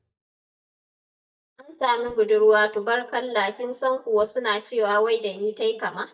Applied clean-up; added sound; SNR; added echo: neural mask model DeepFilterNet 3.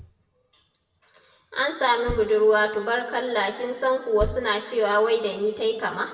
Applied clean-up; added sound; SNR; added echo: none; Thump, thud; 16 dB; reverberation time 1.6 s.